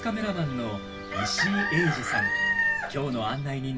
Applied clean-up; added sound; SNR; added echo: none; Chicken, rooster; 0 dB; reverberation time 0.1 s.